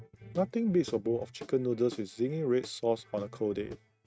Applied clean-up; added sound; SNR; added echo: neural mask model RNNoise.